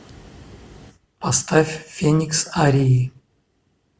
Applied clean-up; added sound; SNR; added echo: none; none; none; none.